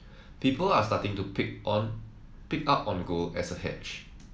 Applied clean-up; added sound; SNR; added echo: none; none; none; none.